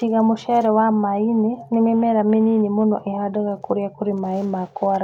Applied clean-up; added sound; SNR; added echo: none; none; none; none.